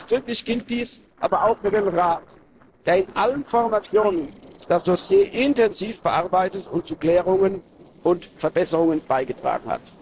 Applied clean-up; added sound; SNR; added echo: neural separator model SepFormer DNS4.